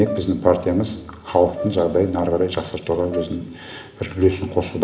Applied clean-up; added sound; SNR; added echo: none; Brass instrument; 16 dB; reverberation time 0.8 s.